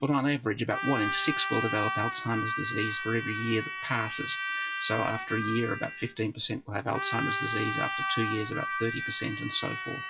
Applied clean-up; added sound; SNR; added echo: classical method WPE with log-MMSE.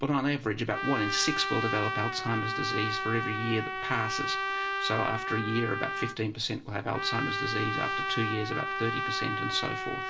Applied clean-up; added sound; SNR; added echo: none; Trumpet; 1 dB; reverberation time 0.4 s.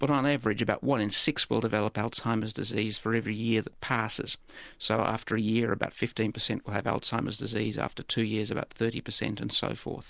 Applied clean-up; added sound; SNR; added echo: none; none; none; none.